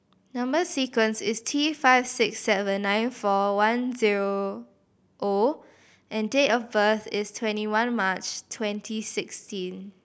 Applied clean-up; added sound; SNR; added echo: none; none; none; none.